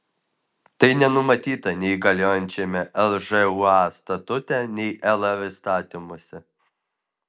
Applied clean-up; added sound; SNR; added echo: none; none; none; none.